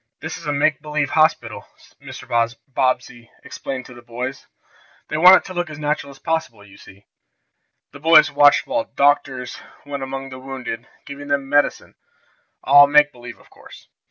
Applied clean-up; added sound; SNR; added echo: none; none; none; none.